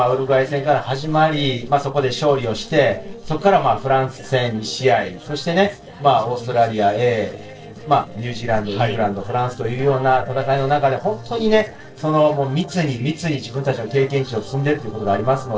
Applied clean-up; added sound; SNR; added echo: neural separator model SepFormer DNS4.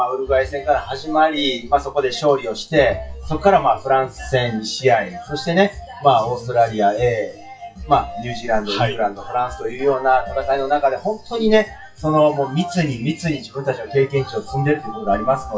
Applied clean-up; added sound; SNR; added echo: classical method WPE with log-MMSE.